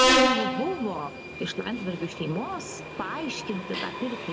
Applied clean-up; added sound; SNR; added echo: none; Subway, metro, underground; -4 dB; none.